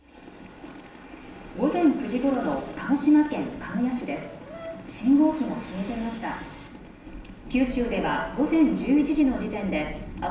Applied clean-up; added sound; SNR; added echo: none; Brass instrument; 19 dB; reverberation time 0.8 s.